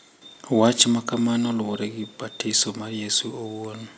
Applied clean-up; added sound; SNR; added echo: none; none; none; none.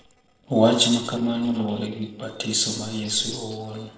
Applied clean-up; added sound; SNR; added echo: neural separator model SepFormer DNS4.